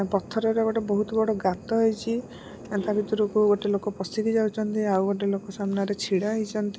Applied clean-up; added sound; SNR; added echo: none; none; none; none.